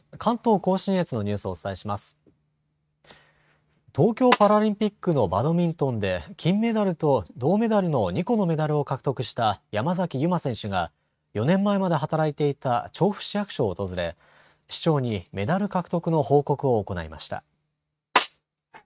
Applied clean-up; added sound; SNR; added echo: neural mask model RNNoise.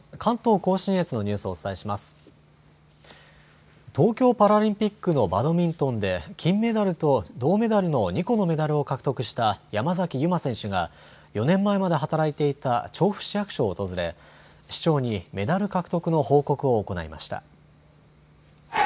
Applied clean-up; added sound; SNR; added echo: none; none; none; none.